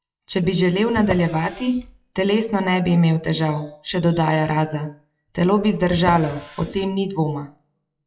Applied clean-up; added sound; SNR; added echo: classical method WPE with log-MMSE.